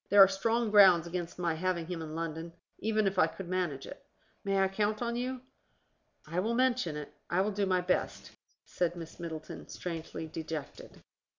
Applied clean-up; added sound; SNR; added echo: none; none; none; none.